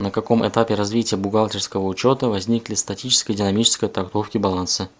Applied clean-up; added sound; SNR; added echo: none; none; none; none.